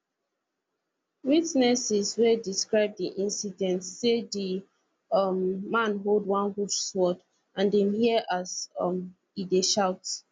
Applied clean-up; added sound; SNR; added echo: none; none; none; none.